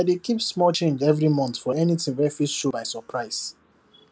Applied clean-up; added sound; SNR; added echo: none; none; none; none.